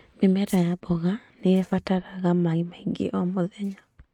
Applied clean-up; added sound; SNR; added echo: neural mask model RNNoise.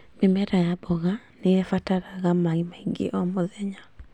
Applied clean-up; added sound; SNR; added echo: none; none; none; none.